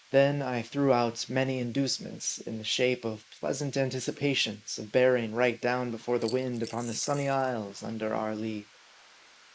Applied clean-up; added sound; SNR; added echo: neural mask model Resemble Enhance denoiser.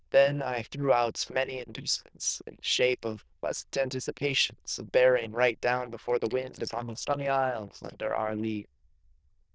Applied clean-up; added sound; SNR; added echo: neural diffusion model UNIVERSE++.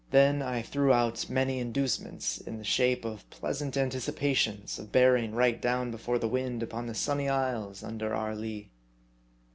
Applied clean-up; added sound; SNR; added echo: none; none; none; none.